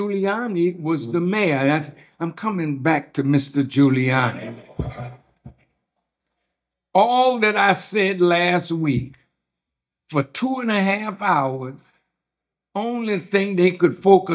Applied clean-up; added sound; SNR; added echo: neural mask model DeepFilterNet 3.